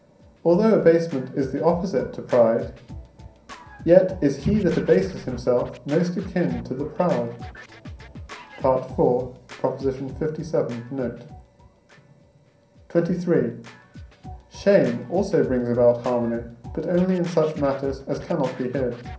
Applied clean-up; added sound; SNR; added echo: none; Scratching (performance technique); 19 dB; reverberation time 0.6 s.